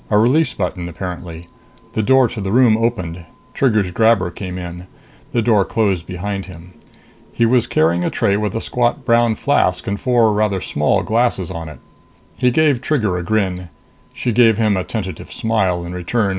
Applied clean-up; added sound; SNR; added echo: none; none; none; none.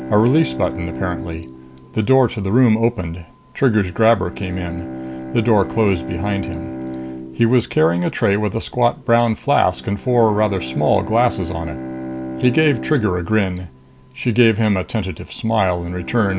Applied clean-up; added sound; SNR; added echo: none; Bowed string instrument; 12 dB; none.